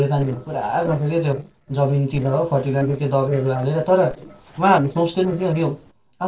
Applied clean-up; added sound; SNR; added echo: neural separator model SepFormer DNS4.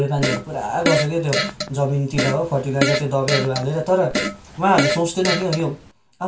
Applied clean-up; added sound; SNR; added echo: none; Fart; 3 dB; reverberation time 0.2 s.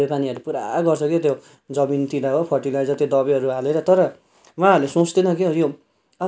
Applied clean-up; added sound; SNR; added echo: none; none; none; none.